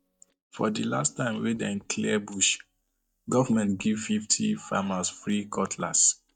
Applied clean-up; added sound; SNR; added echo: neural mask model DeepFilterNet 3.